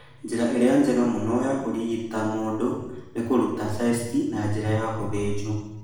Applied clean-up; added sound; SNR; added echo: none; none; none; reverberation time 0.8 s.